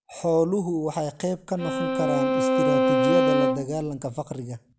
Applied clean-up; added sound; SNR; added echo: none; Bowed string instrument; -4 dB; none.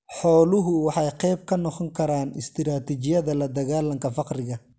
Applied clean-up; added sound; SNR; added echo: none; none; none; none.